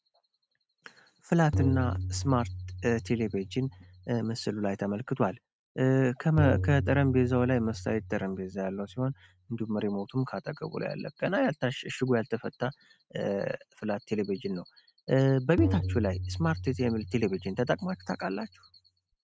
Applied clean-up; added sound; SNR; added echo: neural mask model RNNoise.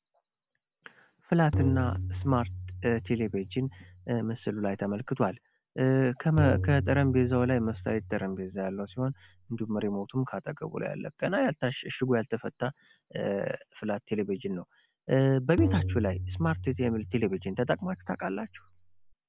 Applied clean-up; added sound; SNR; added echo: none; Tabla; 6 dB; none.